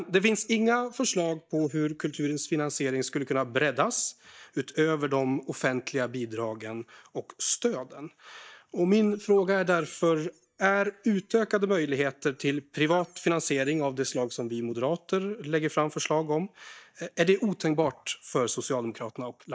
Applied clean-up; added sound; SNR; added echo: neural mask model DeepFilterNet 3.